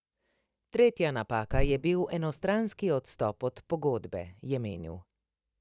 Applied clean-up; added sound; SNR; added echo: neural mask model DeepFilterNet 3.